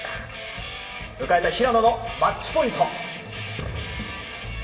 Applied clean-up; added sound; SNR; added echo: none; none; none; reverberation time 1.2 s.